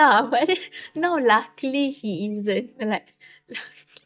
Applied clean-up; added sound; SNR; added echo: neural mask model DeepFilterNet 3.